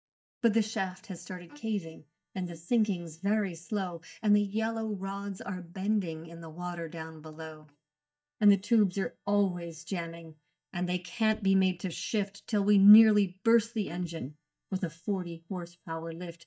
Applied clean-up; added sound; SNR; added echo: neural mask model DeepFilterNet 3.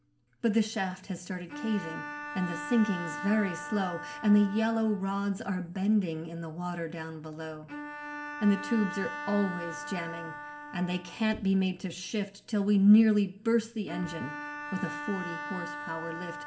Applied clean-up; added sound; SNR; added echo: none; Bowed string instrument; 12 dB; reverberation time 0.4 s.